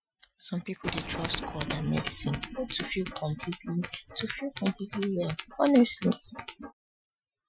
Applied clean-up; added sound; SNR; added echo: classical method Wiener filter.